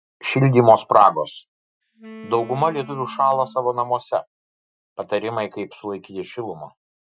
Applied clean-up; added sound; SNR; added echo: classical method Wiener filter.